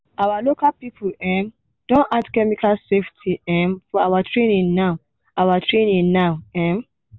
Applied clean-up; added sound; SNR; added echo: none; none; none; none.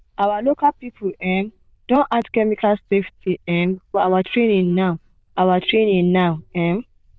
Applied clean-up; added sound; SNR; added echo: neural diffusion model UNIVERSE++.